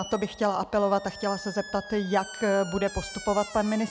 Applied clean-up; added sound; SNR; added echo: none; Squeak; 15 dB; none.